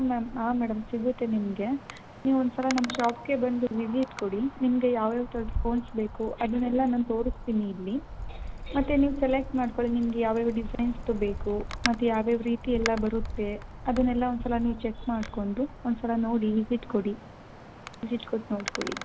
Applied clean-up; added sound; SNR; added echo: none; Wind; 10 dB; none.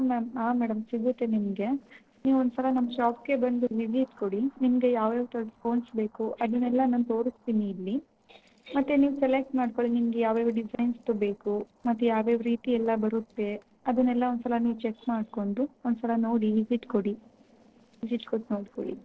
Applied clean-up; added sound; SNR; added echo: neural separator model SepFormer DNS4.